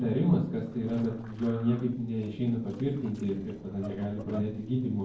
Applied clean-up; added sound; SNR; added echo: neural separator model SepFormer DNS4.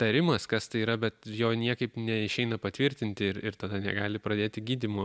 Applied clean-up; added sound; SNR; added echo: none; none; none; none.